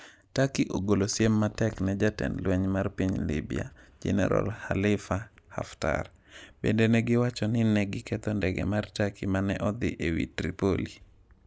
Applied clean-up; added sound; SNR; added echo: none; none; none; none.